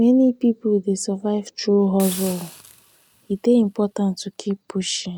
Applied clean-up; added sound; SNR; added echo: none; Hiss; 17 dB; none.